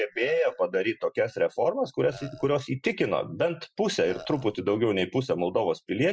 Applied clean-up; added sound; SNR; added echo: classical method Wiener filter.